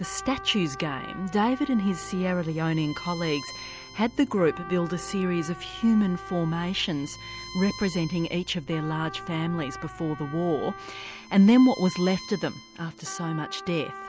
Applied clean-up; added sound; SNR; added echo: none; Trumpet + Bowed string instrument; 15 dB; none.